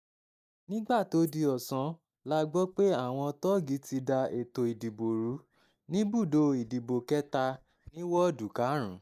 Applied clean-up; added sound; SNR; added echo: neural mask model DeepFilterNet 3.